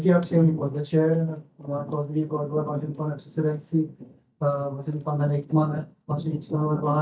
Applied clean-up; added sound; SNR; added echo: neural mask model DeepFilterNet 3.